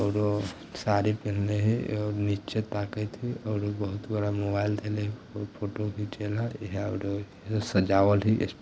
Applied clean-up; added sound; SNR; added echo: none; none; none; none.